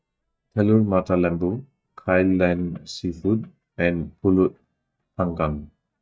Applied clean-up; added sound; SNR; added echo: neural mask model DeepFilterNet 3.